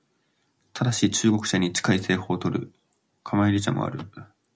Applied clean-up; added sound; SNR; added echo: none; none; none; none.